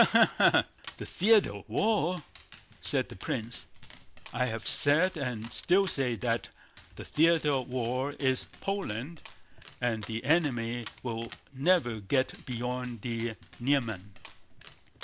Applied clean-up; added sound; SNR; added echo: none; Dog; 18 dB; none.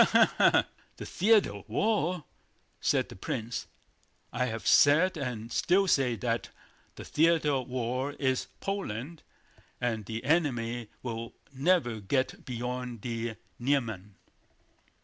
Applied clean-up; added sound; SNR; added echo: none; none; none; none.